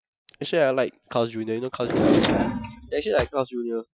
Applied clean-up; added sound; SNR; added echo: classical method Wiener filter.